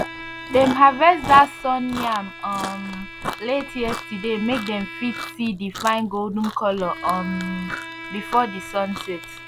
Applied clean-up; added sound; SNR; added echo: none; Chewing, mastication + Bowed string instrument; 10 dB; none.